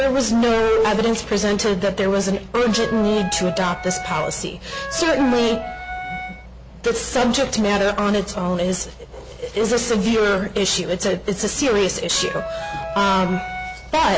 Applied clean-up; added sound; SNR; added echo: none; Wind instrument, woodwind instrument; 9 dB; none.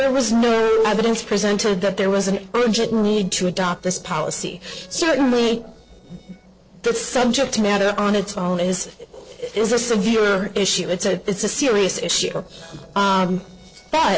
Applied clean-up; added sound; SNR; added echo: neural separator model SepFormer DNS4.